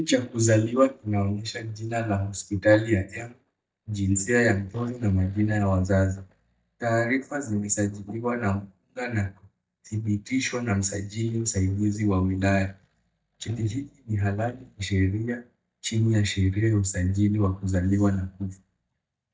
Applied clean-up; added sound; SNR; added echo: neural mask model DeepFilterNet 3.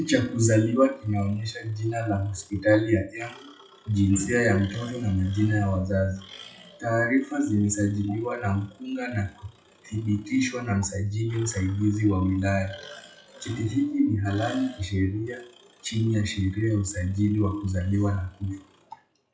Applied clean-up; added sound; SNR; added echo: classical method WPE with log-MMSE.